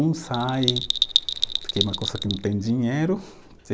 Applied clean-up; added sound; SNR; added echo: none; Bell; 1 dB; none.